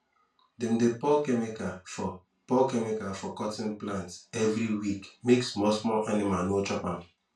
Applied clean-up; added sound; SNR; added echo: none; none; none; reverberation time 0.2 s.